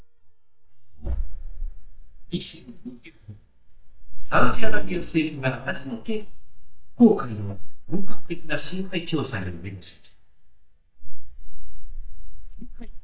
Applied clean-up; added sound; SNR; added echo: neural mask model DeepFilterNet 3.